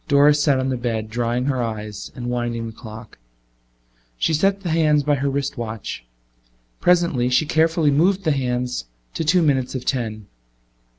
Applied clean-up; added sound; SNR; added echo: none; none; none; none.